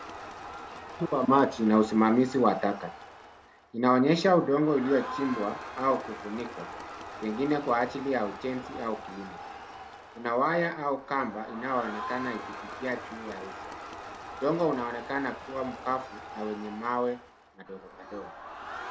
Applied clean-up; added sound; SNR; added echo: none; Crowd; 13 dB; none.